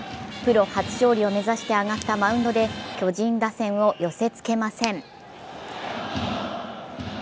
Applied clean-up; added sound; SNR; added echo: none; none; none; none.